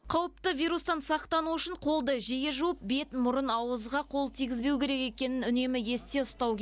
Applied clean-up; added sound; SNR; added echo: none; none; none; none.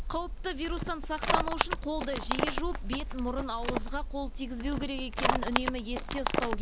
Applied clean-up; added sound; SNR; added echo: none; Livestock, farm animals, working animals; -3 dB; none.